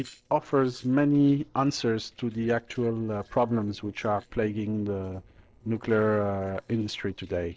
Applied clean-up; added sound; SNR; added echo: neural separator model SepFormer DNS4.